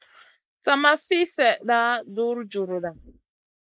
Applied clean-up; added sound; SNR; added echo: neural mask model Resemble Enhance denoiser.